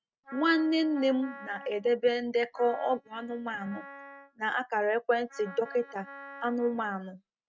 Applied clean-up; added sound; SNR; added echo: neural mask model RNNoise.